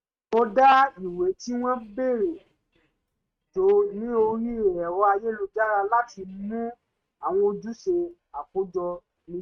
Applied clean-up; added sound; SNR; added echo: neural mask model RNNoise.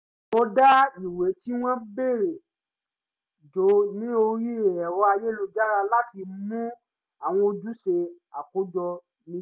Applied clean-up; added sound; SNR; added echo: none; none; none; none.